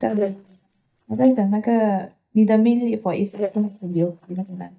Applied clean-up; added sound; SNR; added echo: neural mask model DeepFilterNet 3.